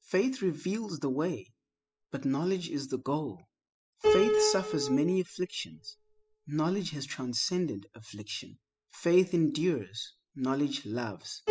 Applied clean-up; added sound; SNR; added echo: classical method spectral subtraction.